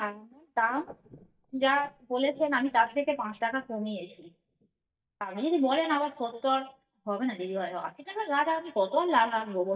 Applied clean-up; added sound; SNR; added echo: neural mask model DeepFilterNet 3.